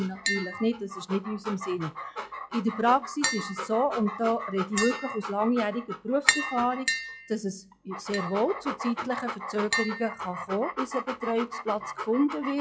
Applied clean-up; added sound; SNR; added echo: classical method log-MMSE.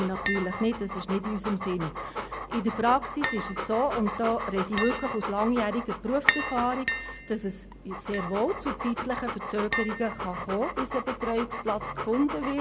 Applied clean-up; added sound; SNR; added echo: none; Dog + Tap; 4 dB; none.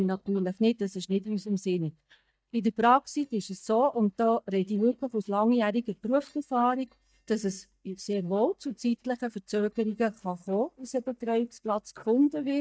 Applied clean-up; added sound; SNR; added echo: neural mask model DeepFilterNet 3.